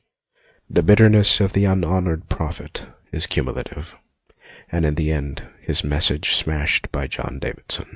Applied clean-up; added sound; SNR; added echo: neural mask model RNNoise.